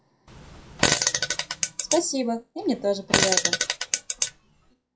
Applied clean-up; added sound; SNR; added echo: classical method WPE with log-MMSE.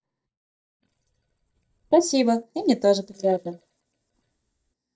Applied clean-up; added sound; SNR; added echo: neural mask model DeepFilterNet 3.